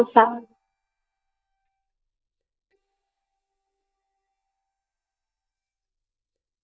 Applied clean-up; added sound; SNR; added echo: neural mask model DeepFilterNet 3.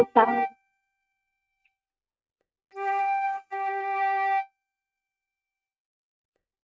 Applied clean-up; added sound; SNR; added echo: neural mask model RNNoise.